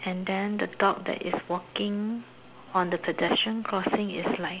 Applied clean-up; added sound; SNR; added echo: none; none; none; none.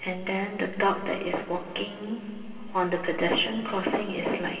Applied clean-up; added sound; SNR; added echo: none; none; none; reverberation time 2.6 s.